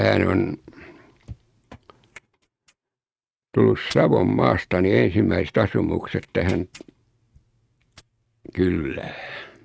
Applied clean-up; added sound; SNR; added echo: neural mask model RNNoise.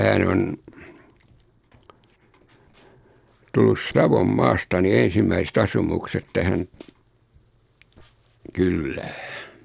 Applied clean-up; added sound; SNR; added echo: neural separator model SepFormer DNS4.